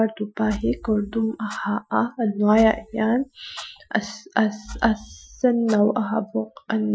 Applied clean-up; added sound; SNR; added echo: classical method Wiener filter.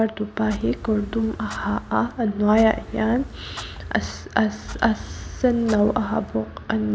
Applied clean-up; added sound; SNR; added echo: none; Clock; 14 dB; none.